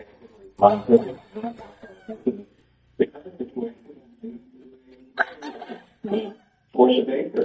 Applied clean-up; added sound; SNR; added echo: neural mask model DeepFilterNet 3.